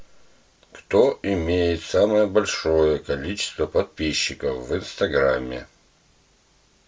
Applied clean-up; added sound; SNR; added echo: none; none; none; none.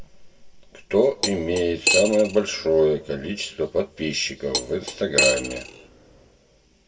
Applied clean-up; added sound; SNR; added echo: none; Cutlery, silverware; 3 dB; reverberation time 1.4 s.